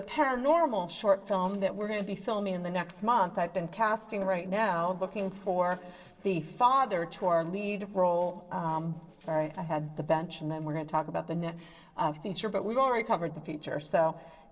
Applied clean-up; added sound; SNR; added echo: neural separator model SepFormer DNS4.